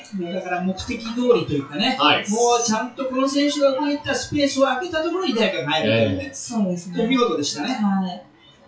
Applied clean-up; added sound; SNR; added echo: classical method WPE with log-MMSE.